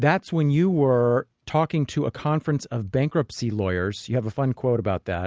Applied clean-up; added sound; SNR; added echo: none; none; none; none.